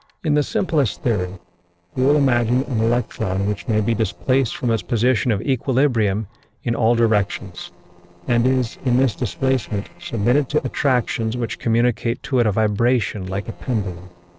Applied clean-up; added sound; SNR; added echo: neural separator model SepFormer DNS4.